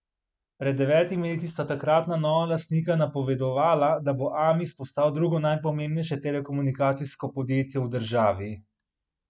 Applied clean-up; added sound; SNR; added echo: none; none; none; none.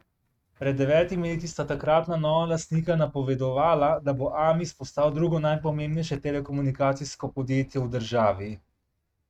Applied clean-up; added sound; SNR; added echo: neural mask model RNNoise.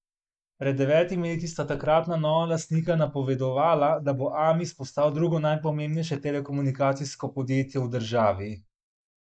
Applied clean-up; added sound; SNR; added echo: neural mask model Resemble Enhance denoiser.